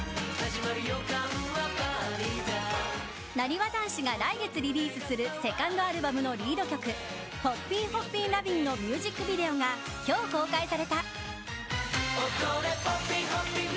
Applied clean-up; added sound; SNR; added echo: none; none; none; none.